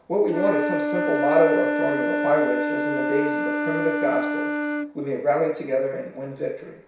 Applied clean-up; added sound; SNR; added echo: none; Wind instrument, woodwind instrument; 2 dB; reverberation time 0.6 s.